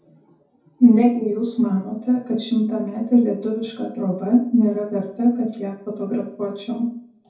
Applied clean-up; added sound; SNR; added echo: none; none; none; reverberation time 0.6 s.